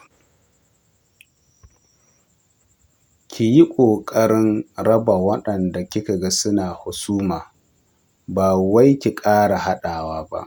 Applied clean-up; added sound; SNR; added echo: none; none; none; none.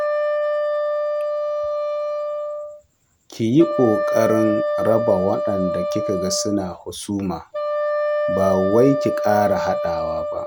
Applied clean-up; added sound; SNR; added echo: none; Wind instrument, woodwind instrument; 0 dB; none.